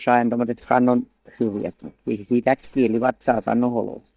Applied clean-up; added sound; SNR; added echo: neural mask model DeepFilterNet 3.